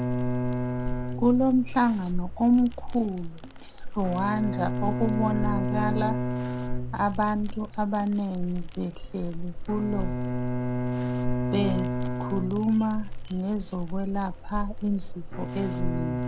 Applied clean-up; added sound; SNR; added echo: none; Bowed string instrument + Crackle; 1 dB; none.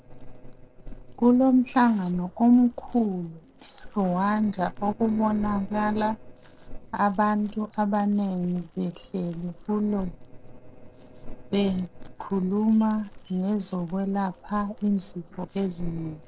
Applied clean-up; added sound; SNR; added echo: neural separator model SepFormer DNS4.